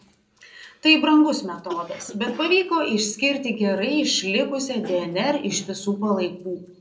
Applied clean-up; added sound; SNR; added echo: neural separator model SepFormer DNS4.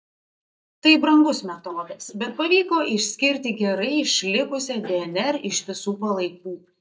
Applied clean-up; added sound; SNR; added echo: neural mask model DeepFilterNet 3.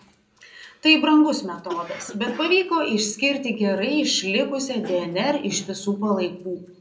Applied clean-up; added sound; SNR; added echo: none; Cough; 19 dB; reverberation time 0.5 s.